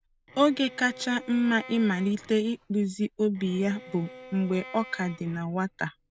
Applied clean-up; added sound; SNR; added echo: none; Bowed string instrument; 20 dB; none.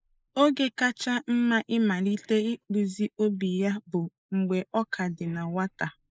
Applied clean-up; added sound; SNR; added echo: neural mask model Resemble Enhance denoiser.